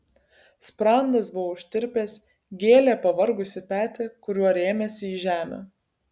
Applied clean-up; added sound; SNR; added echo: none; none; none; none.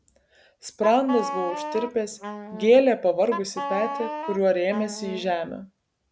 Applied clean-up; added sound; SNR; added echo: none; Wind instrument, woodwind instrument; 8 dB; none.